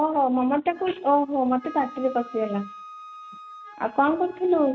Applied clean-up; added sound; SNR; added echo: none; Wind instrument, woodwind instrument; 19 dB; none.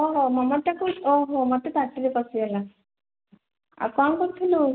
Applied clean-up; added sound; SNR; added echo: none; none; none; none.